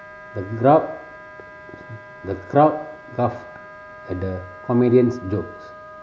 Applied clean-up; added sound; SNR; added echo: none; Wind instrument, woodwind instrument; 18 dB; none.